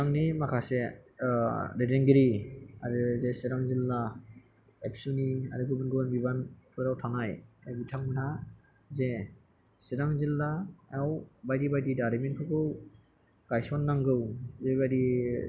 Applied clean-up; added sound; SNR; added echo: none; none; none; none.